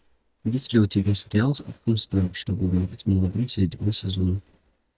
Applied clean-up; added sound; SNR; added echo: neural mask model DeepFilterNet 3.